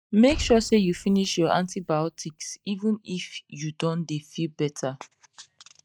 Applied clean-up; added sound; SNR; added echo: neural mask model DeepFilterNet 3.